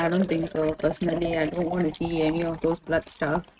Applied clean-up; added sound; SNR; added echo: neural mask model RNNoise.